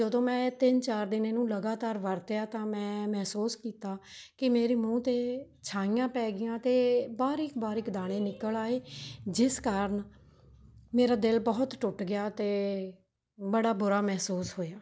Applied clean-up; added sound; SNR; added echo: none; none; none; none.